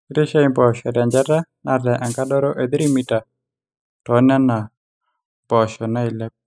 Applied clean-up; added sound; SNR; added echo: classical method spectral subtraction.